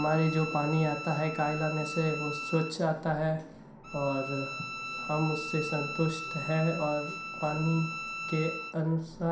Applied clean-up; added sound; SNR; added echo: none; Bowed string instrument; 8 dB; reverberation time 0.5 s.